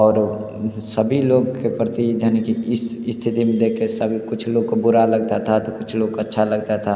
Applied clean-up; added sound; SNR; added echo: none; none; none; none.